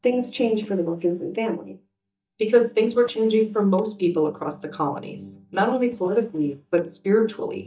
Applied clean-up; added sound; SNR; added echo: neural mask model DeepFilterNet 3.